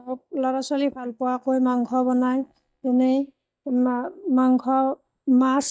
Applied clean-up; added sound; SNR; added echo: neural mask model DeepFilterNet 3.